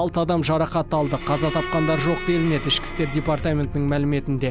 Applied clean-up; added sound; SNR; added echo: none; Bowed string instrument; 11 dB; none.